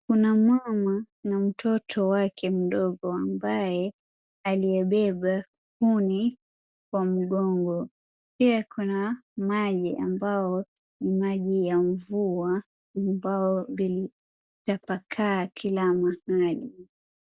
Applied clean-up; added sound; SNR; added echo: none; none; none; none.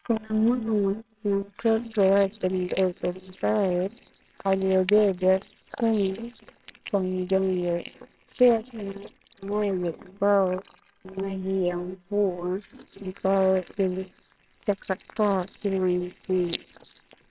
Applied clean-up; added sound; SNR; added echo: neural separator model SepFormer WHAMR!.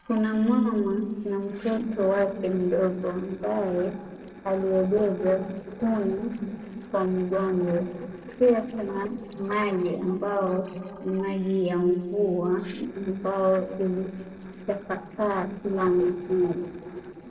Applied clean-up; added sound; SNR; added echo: neural separator model SepFormer DNS4.